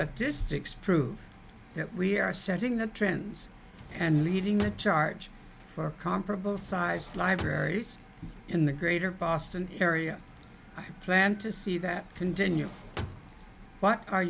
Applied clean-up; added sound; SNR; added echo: none; Drawer open or close; 13 dB; none.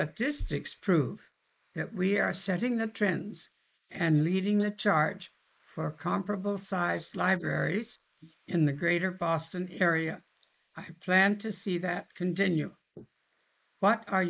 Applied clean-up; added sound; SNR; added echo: neural mask model Resemble Enhance denoiser.